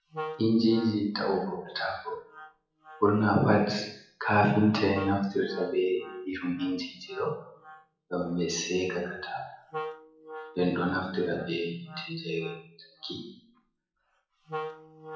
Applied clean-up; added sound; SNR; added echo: classical method WPE with log-MMSE.